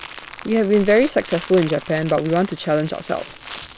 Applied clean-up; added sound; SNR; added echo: none; Crumpling, crinkling; 14 dB; none.